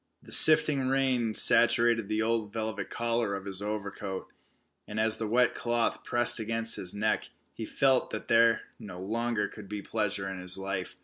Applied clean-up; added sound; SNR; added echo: none; none; none; none.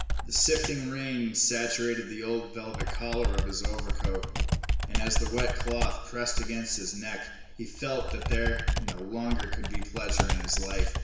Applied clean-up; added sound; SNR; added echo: none; Computer keyboard; -2 dB; reverberation time 1.0 s.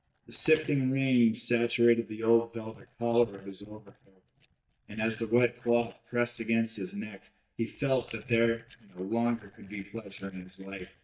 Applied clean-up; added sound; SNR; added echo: neural mask model DeepFilterNet 3.